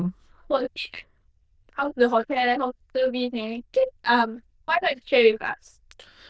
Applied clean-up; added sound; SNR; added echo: neural diffusion model UNIVERSE++.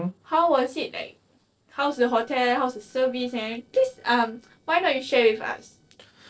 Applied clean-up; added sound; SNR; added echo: neural separator model SepFormer DNS4.